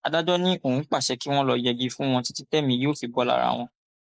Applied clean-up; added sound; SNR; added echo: neural mask model Resemble Enhance denoiser.